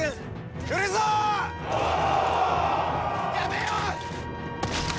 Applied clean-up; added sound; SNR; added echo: none; none; none; none.